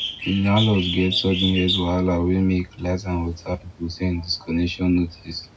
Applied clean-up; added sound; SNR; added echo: none; Bird; 10 dB; reverberation time 0.4 s.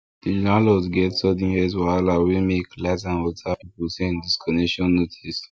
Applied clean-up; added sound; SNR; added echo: none; none; none; none.